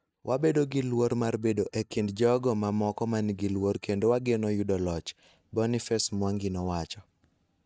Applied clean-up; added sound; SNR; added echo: neural mask model DeepFilterNet 3.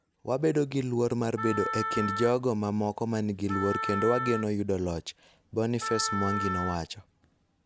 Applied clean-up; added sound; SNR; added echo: none; Wind instrument, woodwind instrument; 6 dB; none.